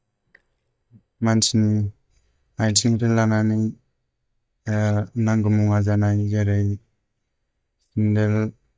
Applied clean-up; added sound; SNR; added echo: neural mask model DeepFilterNet 3.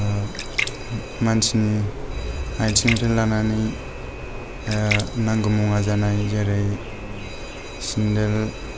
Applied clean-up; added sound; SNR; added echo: none; Splash, splatter + Alarm; 11 dB; none.